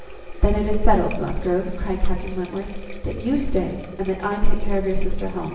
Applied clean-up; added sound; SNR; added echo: none; Water tap, faucet; 20 dB; reverberation time 0.9 s.